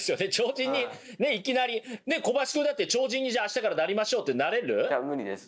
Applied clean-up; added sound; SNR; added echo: none; none; none; none.